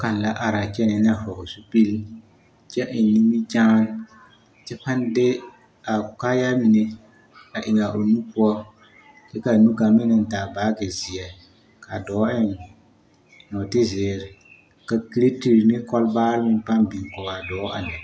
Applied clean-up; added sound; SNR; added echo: none; none; none; none.